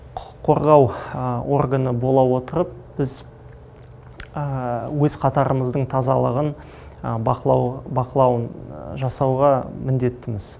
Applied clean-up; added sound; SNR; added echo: none; none; none; none.